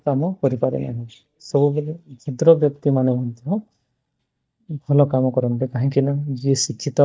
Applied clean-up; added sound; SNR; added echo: neural mask model DeepFilterNet 3.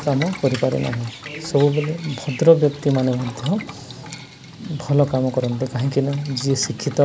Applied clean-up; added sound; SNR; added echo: none; Boiling; 17 dB; none.